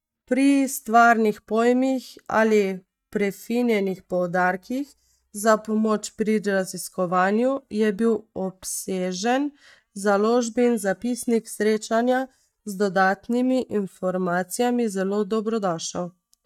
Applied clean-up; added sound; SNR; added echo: neural mask model DeepFilterNet 3.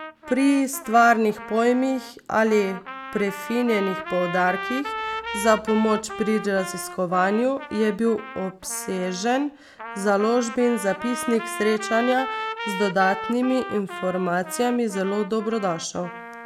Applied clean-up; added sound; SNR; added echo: none; Trumpet; 11 dB; none.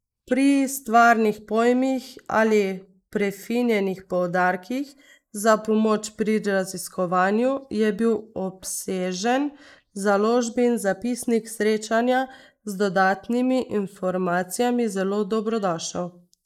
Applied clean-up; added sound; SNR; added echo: neural mask model Resemble Enhance denoiser.